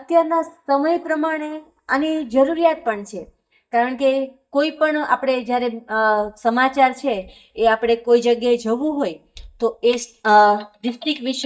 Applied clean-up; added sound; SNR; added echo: neural mask model DeepFilterNet 3.